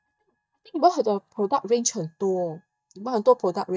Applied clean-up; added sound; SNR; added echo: neural mask model DeepFilterNet 3.